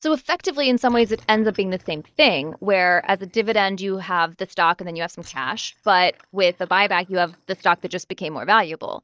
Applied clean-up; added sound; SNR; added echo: neural mask model DeepFilterNet 3.